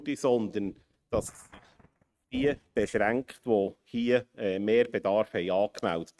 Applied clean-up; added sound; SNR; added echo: neural mask model RNNoise.